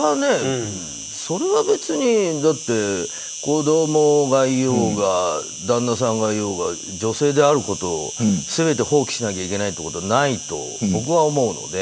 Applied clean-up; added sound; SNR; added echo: none; Insect; 12 dB; none.